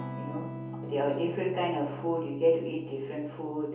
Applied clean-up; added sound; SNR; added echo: none; Electric guitar / Strum; 9 dB; reverberation time 0.7 s.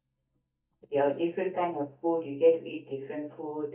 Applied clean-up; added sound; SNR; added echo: neural mask model DeepFilterNet 3.